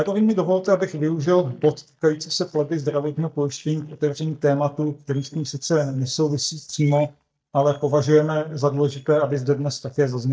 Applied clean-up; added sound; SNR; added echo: neural mask model DeepFilterNet 3.